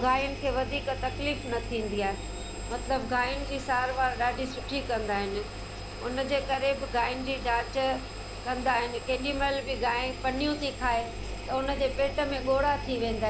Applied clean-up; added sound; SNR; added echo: none; Engine; 7 dB; none.